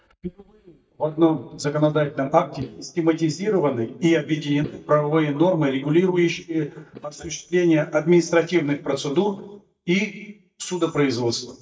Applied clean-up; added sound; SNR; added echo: neural mask model DeepFilterNet 3.